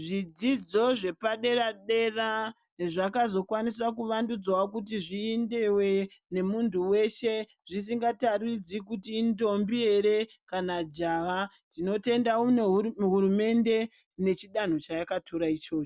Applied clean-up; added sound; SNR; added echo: none; none; none; none.